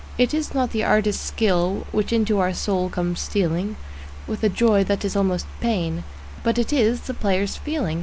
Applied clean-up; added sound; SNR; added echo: none; none; none; none.